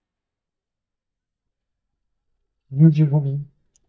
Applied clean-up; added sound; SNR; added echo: neural mask model DeepFilterNet 3.